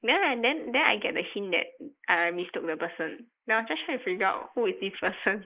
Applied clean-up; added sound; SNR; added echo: neural mask model Resemble Enhance denoiser.